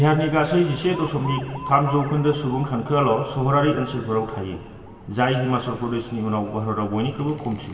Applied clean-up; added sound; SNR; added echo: none; Alarm; 17 dB; reverberation time 2.5 s.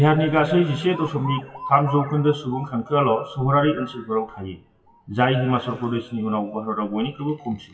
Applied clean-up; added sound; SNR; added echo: classical method WPE with log-MMSE.